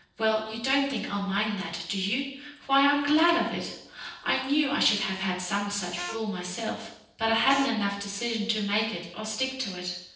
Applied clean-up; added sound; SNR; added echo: neural separator model SepFormer DNS4.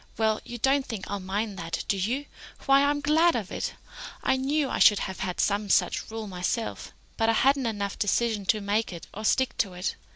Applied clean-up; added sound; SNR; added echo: none; none; none; none.